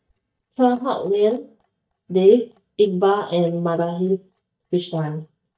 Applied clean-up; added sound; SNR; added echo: neural mask model DeepFilterNet 3.